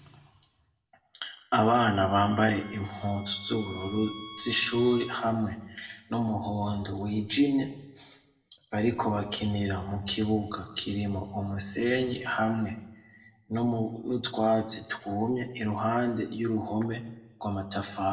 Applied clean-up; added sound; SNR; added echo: none; Bowed string instrument; 17 dB; reverberation time 0.8 s.